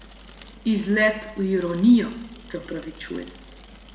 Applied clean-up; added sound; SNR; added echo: none; Mechanisms / Bicycle; 20 dB; reverberation time 0.9 s.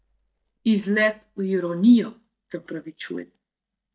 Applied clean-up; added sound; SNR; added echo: neural mask model DeepFilterNet 3.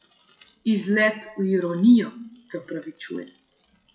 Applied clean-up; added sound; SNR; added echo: classical method WPE with log-MMSE.